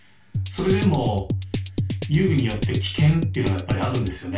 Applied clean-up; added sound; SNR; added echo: none; Drum kit; 2 dB; reverberation time 0.2 s.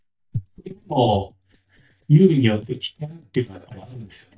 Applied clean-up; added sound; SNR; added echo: neural mask model DeepFilterNet 3.